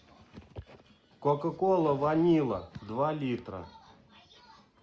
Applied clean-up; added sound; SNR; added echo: none; none; none; none.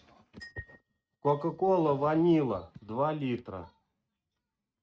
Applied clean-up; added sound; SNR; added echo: neural mask model RNNoise.